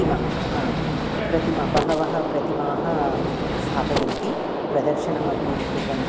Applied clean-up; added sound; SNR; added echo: none; Gunshot, gunfire; -3 dB; none.